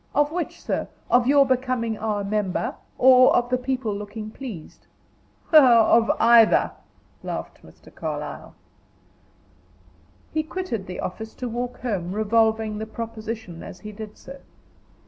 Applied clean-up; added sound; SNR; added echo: none; none; none; none.